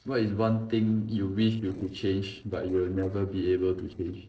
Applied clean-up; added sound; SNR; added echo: neural separator model SepFormer DNS4.